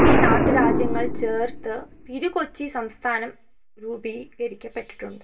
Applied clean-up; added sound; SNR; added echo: none; Explosion; -4 dB; reverberation time 0.2 s.